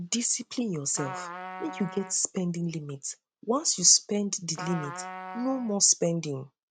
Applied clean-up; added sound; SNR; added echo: neural mask model RNNoise.